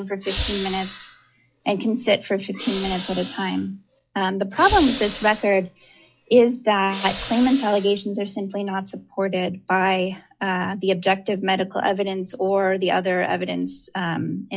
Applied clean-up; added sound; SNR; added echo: classical method log-MMSE.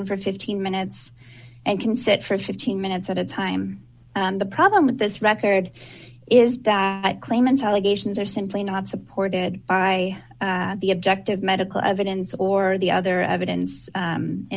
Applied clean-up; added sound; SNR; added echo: none; none; none; none.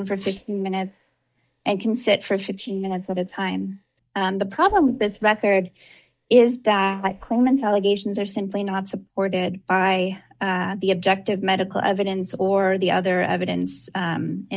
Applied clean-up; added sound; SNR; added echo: neural mask model DeepFilterNet 3.